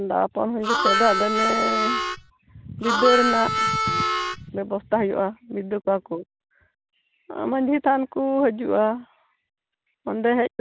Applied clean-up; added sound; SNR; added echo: none; Harmonica; -2 dB; none.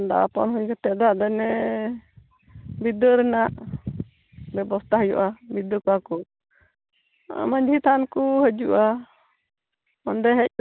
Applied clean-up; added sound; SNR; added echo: none; none; none; none.